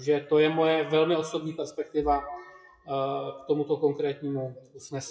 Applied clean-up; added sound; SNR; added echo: classical method WPE with log-MMSE.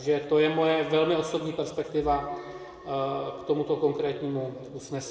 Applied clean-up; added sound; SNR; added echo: none; Alarm; 20 dB; reverberation time 1.4 s.